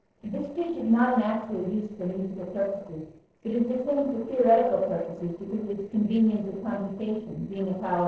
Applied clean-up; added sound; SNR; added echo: neural separator model SepFormer DNS4.